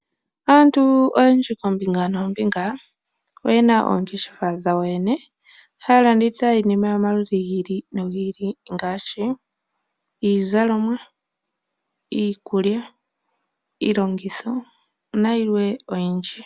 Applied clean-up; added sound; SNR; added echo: none; none; none; none.